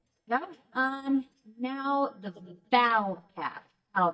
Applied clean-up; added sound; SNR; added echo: neural mask model DeepFilterNet 3.